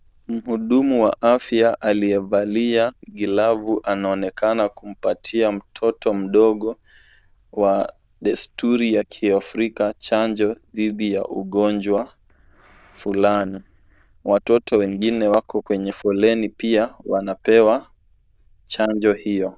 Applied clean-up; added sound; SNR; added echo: neural diffusion model UNIVERSE++.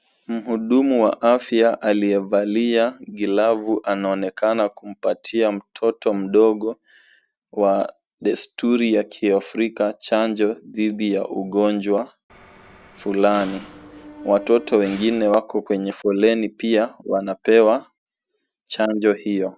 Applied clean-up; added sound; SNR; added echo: none; Mechanisms; 18 dB; none.